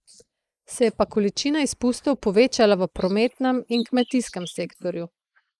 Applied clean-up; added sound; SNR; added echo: neural mask model Resemble Enhance denoiser.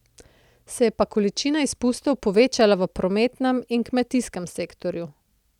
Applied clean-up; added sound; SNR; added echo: none; none; none; none.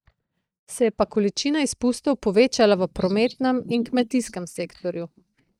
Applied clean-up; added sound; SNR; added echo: neural mask model DeepFilterNet 3.